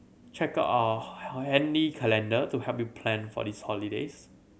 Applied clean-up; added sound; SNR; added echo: none; none; none; none.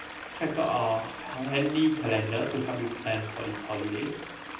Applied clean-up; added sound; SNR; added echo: none; Stream; 10 dB; reverberation time 0.6 s.